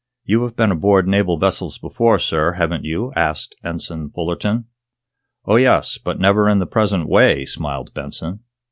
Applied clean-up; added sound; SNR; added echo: none; none; none; none.